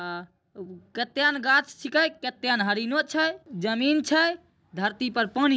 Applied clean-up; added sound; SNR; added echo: none; none; none; none.